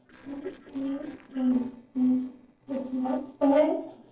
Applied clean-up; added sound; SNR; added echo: neural separator model SepFormer DNS4.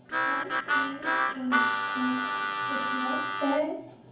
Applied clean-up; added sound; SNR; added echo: none; Harmonica; -5 dB; reverberation time 0.9 s.